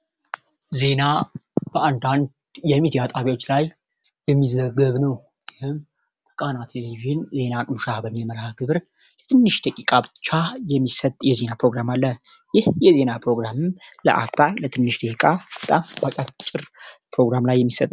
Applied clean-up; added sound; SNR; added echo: none; none; none; none.